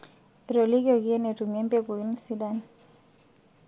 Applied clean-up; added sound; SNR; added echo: none; none; none; none.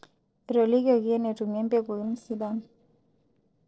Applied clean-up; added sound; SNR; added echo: neural separator model SepFormer DNS4.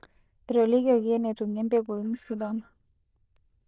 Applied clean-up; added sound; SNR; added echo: neural diffusion model UNIVERSE++.